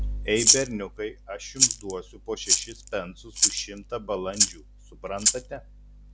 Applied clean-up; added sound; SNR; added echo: none; Rattle (instrument); -5 dB; none.